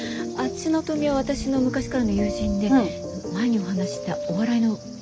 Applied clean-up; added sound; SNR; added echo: none; Microwave oven; 17 dB; none.